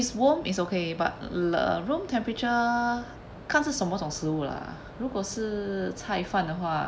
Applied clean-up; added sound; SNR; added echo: none; none; none; none.